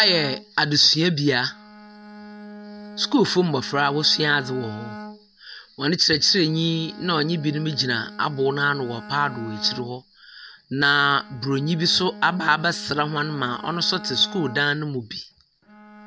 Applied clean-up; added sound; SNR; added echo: none; Bowed string instrument; 17 dB; none.